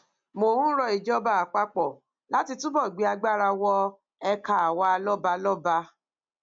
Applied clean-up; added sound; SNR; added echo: none; none; none; none.